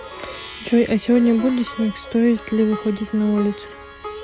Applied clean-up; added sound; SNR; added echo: none; Plucked string instrument; 16 dB; none.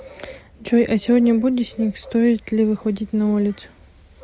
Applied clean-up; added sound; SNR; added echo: none; none; none; none.